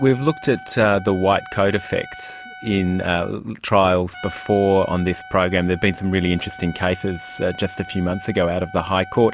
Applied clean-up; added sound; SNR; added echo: none; Trumpet; 18 dB; none.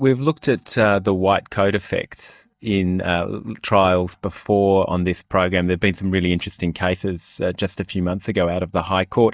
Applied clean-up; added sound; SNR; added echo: neural mask model DeepFilterNet 3.